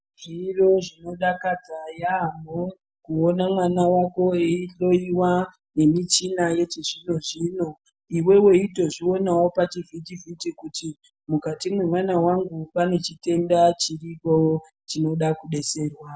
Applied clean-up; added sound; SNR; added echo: none; none; none; none.